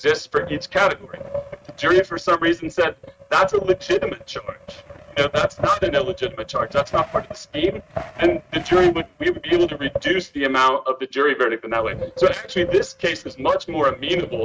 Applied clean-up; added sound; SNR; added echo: neural mask model RNNoise.